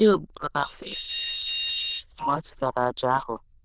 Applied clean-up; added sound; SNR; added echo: neural diffusion model UNIVERSE++.